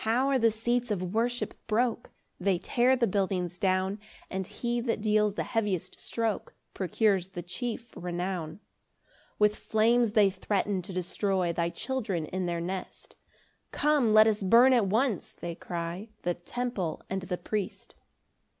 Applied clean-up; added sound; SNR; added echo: none; none; none; none.